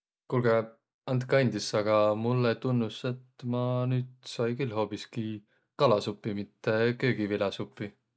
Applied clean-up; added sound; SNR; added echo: none; none; none; none.